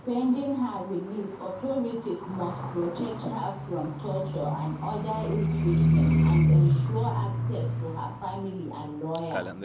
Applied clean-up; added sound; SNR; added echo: none; Livestock, farm animals, working animals; -4 dB; reverberation time 0.6 s.